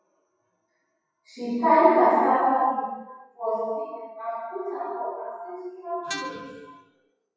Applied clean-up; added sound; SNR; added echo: classical method WPE with log-MMSE.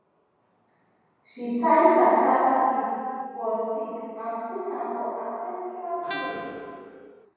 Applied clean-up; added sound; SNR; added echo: none; Guitar; 12 dB; reverberation time 2.2 s.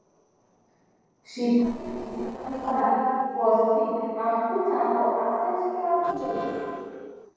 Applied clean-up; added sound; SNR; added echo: neural separator model SepFormer DNS4.